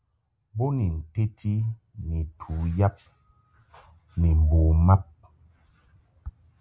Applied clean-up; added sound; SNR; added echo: none; none; none; none.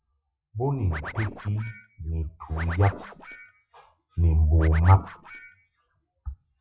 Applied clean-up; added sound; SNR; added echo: classical method WPE with log-MMSE.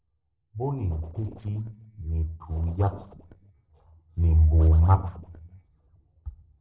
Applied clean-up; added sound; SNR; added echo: neural separator model SepFormer DNS4.